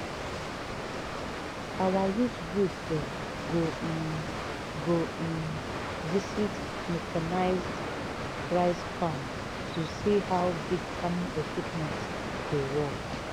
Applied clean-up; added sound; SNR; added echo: none; Water; 3 dB; none.